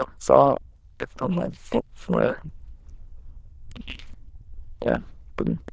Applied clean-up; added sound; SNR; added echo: neural diffusion model UNIVERSE++.